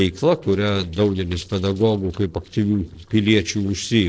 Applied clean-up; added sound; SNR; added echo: neural separator model SepFormer DNS4.